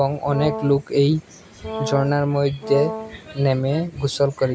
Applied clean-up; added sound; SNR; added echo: none; Brass instrument; 10 dB; none.